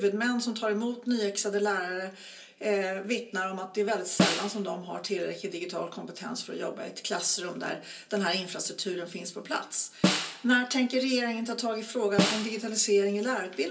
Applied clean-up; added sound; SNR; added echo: none; Snare drum; 2 dB; reverberation time 0.3 s.